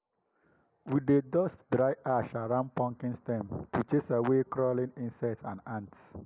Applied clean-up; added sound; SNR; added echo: none; none; none; none.